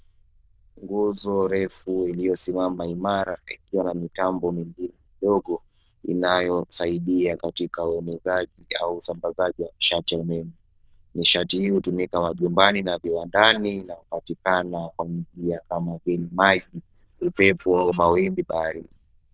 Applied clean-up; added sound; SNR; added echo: neural diffusion model UNIVERSE++.